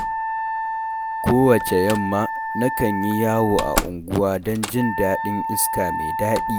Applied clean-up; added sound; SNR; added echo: none; Wind instrument, woodwind instrument + Slam; 4 dB; none.